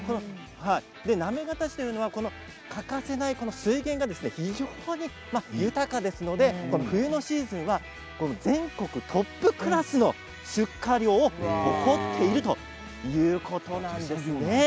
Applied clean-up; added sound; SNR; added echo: none; none; none; none.